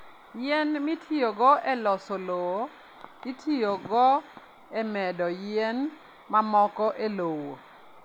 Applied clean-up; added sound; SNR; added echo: none; none; none; none.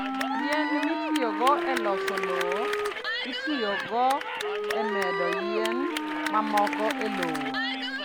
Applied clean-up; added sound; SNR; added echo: none; Cheering / Clapping + Wind instrument, woodwind instrument; -1 dB; none.